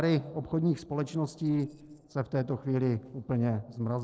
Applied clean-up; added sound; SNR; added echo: neural separator model SepFormer DNS4.